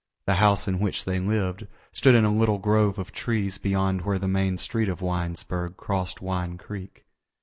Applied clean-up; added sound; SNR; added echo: none; none; none; none.